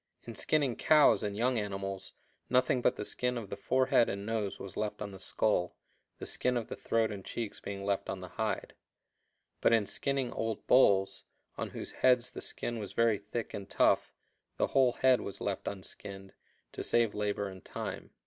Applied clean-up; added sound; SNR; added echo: none; none; none; none.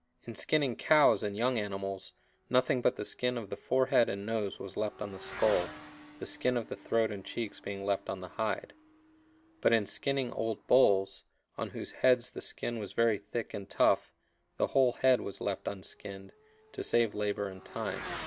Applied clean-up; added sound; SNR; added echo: none; Motorcycle / Accelerating, revving, vroom; 20 dB; none.